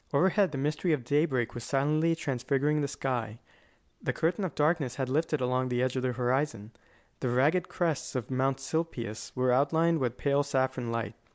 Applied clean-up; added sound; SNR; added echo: none; none; none; none.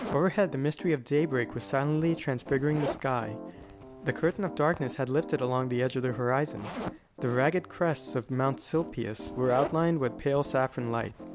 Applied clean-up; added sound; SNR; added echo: none; Zipper (clothing) + Piano; 12 dB; none.